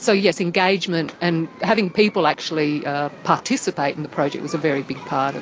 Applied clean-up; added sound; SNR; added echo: none; none; none; none.